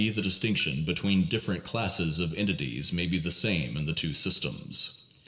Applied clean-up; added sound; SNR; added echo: neural separator model SepFormer DNS4.